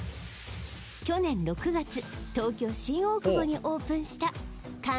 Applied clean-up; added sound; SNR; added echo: none; none; none; none.